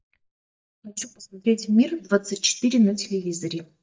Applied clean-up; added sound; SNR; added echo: neural mask model DeepFilterNet 3.